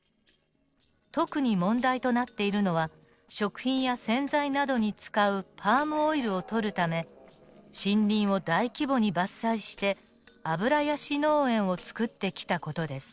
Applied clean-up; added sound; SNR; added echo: neural separator model SepFormer DNS4.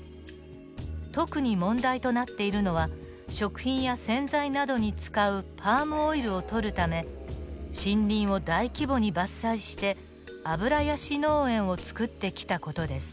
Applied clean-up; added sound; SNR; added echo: none; Musical instrument; 13 dB; none.